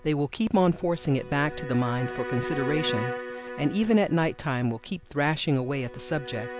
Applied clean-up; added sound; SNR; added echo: none; Bowed string instrument; 10 dB; none.